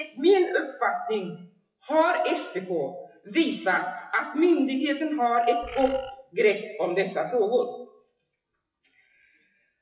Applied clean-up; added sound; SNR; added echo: classical method WPE with log-MMSE.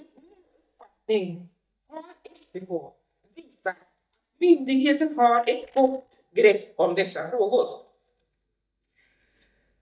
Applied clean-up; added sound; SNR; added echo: neural mask model DeepFilterNet 3.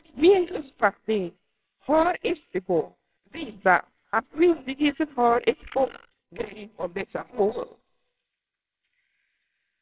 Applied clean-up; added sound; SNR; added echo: neural separator model SepFormer WHAMR!.